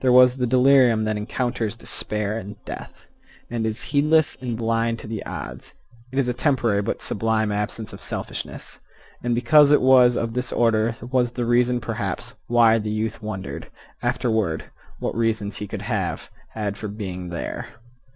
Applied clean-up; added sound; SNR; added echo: neural separator model SepFormer DNS4.